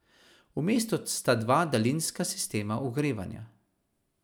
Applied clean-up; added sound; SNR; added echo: none; none; none; none.